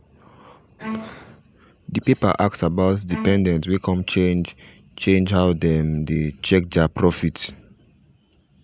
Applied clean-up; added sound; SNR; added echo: none; Bowed string instrument; 15 dB; none.